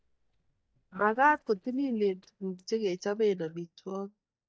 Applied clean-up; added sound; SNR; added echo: neural mask model DeepFilterNet 3.